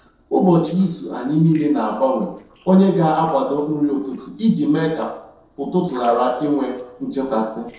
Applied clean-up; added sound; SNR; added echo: neural separator model SepFormer DNS4.